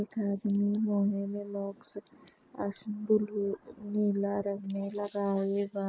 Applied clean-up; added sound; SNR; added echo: neural mask model Resemble Enhance denoiser.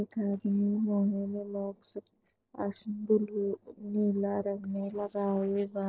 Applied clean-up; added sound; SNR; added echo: neural separator model SepFormer DNS4.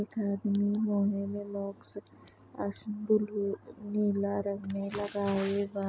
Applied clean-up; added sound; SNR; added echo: none; none; none; none.